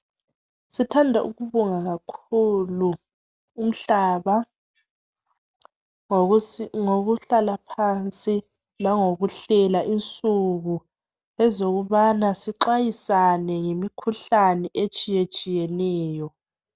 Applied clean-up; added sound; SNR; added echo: none; none; none; none.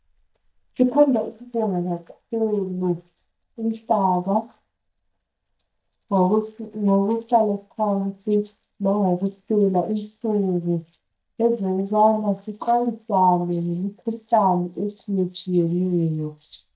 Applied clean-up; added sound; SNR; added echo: neural mask model DeepFilterNet 3.